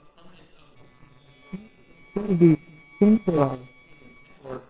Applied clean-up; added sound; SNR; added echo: neural separator model SepFormer WHAMR!.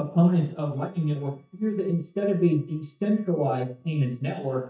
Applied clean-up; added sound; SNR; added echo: neural mask model DeepFilterNet 3.